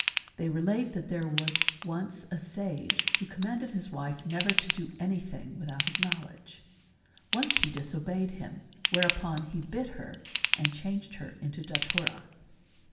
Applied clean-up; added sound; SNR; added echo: none; Ratchet, pawl / Tools; -1 dB; reverberation time 1.1 s.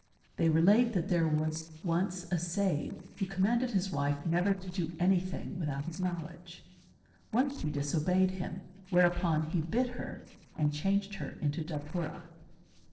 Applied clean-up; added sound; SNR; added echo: neural separator model SepFormer DNS4.